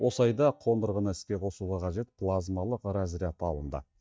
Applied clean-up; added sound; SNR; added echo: neural mask model DeepFilterNet 3.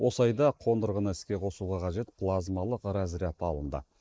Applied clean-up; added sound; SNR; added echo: neural mask model Resemble Enhance denoiser.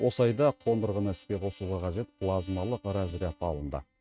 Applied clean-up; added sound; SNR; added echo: neural mask model RNNoise.